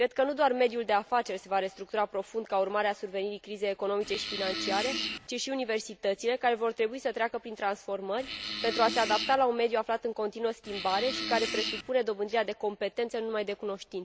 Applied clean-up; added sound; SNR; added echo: none; Fart; 5 dB; none.